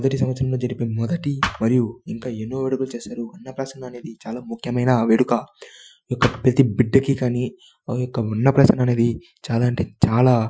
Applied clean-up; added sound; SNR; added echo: classical method Wiener filter.